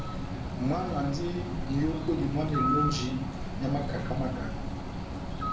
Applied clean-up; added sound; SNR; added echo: none; Bird; 0 dB; none.